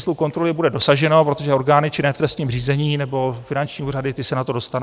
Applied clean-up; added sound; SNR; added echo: none; none; none; none.